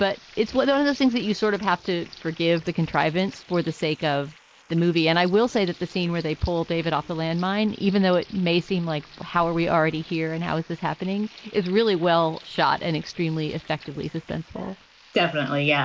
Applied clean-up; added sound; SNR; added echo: neural mask model Resemble Enhance denoiser.